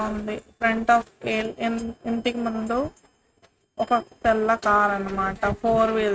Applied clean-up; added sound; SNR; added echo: neural mask model RNNoise.